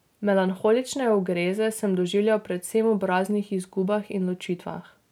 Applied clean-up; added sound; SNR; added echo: none; none; none; none.